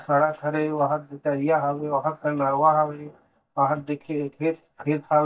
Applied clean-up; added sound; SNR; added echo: neural mask model DeepFilterNet 3.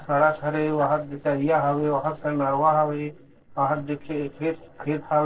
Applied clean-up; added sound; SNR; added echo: neural separator model SepFormer DNS4.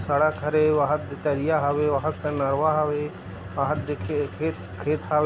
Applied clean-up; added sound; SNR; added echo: none; none; none; none.